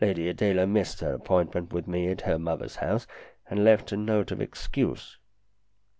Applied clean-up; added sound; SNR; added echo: none; none; none; none.